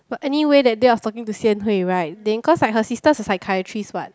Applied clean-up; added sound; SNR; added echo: none; none; none; none.